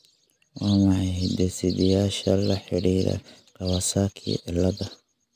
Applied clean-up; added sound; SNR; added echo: none; none; none; none.